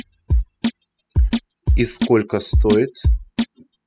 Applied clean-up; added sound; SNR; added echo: classical method spectral subtraction.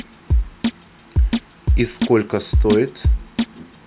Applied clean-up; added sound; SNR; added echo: none; Drum kit; -3 dB; none.